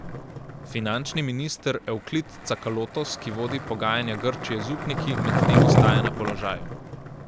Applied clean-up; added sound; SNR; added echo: none; Skateboard; -3 dB; none.